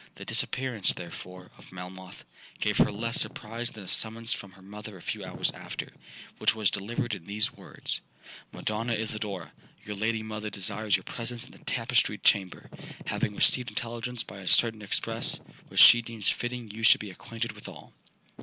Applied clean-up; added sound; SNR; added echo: none; Wind / Fire; 19 dB; none.